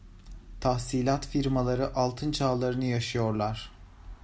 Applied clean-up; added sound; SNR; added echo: none; none; none; none.